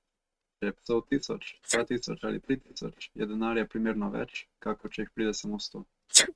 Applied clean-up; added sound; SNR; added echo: neural mask model RNNoise.